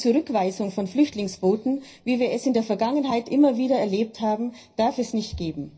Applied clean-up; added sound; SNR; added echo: none; none; none; reverberation time 0.4 s.